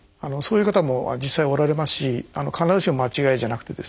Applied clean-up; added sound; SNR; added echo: none; none; none; none.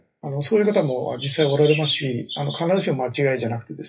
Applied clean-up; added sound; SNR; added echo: classical method WPE with log-MMSE.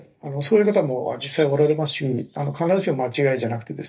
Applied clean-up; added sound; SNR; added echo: neural mask model DeepFilterNet 3.